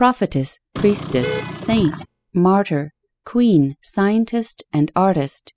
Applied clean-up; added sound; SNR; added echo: classical method spectral subtraction.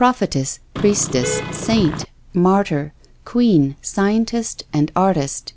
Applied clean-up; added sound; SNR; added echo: none; Vehicle horn, car horn, honking; 7 dB; none.